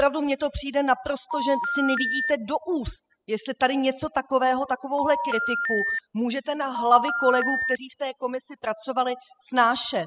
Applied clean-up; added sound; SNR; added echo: classical method spectral subtraction.